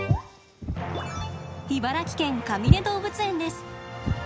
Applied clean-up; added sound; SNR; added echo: none; Walk, footsteps; 0 dB; none.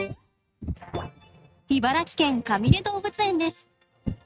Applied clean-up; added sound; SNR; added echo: neural mask model RNNoise.